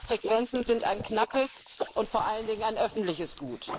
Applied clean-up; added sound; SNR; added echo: neural mask model Resemble Enhance denoiser.